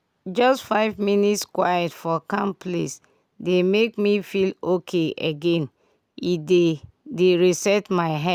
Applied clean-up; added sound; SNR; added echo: none; none; none; none.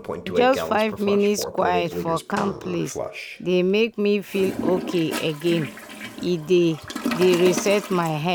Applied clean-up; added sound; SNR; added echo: none; Toilet flush; 9 dB; none.